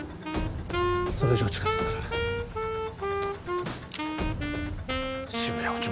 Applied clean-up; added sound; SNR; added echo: none; Wind instrument, woodwind instrument; -1 dB; none.